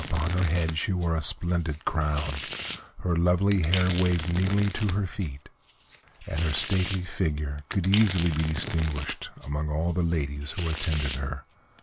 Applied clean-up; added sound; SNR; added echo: none; Domestic sounds, home sounds; 8 dB; none.